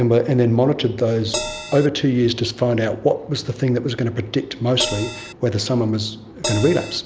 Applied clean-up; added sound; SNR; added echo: none; Crash cymbal; 7 dB; none.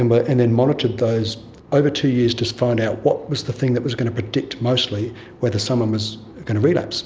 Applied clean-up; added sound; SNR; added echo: none; none; none; none.